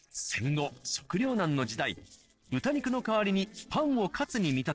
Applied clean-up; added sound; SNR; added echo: neural separator model SepFormer DNS4.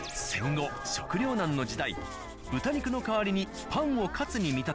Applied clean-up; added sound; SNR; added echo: none; Wind + Writing; 17 dB; none.